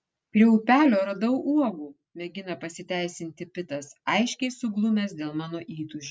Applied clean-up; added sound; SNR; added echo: none; none; none; none.